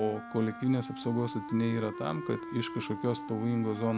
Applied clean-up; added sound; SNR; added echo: none; Wind instrument, woodwind instrument; 10 dB; none.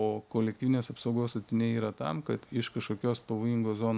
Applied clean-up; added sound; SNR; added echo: none; none; none; none.